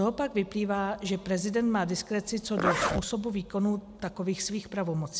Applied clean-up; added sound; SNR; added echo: none; Zipper (clothing); 3 dB; none.